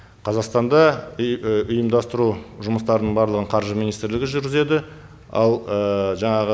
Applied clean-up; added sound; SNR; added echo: none; none; none; none.